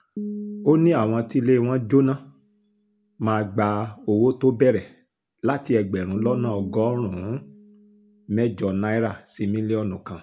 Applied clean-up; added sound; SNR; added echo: none; Piano; 15 dB; none.